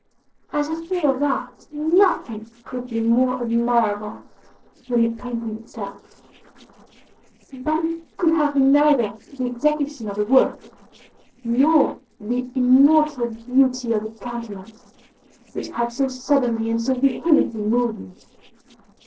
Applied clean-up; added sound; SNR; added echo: neural separator model SepFormer DNS4.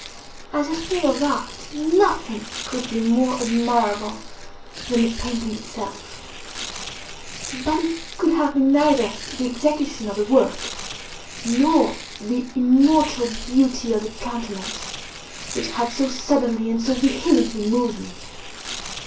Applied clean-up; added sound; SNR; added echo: none; Tearing; 13 dB; reverberation time 0.3 s.